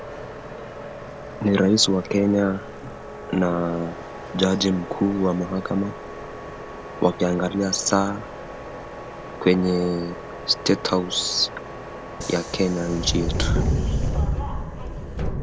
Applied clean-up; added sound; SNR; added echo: none; Subway, metro, underground; 5 dB; none.